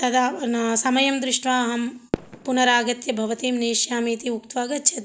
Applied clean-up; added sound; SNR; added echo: none; Fireworks; 15 dB; none.